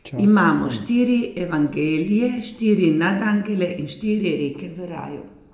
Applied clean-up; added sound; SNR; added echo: none; Clock; 19 dB; reverberation time 0.6 s.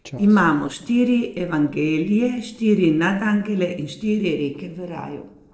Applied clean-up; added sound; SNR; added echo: neural separator model SepFormer DNS4.